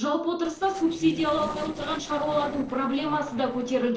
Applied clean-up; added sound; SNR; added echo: neural separator model SepFormer DNS4.